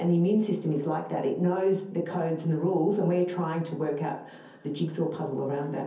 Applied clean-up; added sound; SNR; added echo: none; none; none; reverberation time 0.5 s.